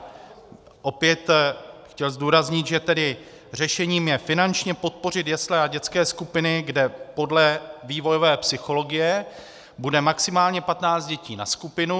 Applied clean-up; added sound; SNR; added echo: none; none; none; none.